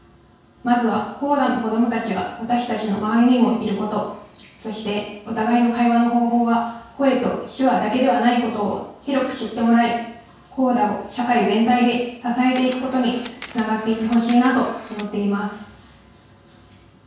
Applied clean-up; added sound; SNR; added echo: none; Camera; 16 dB; reverberation time 0.6 s.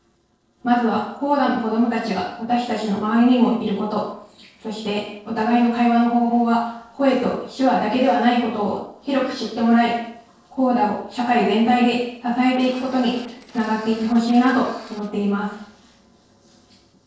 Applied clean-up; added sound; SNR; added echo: neural separator model SepFormer DNS4.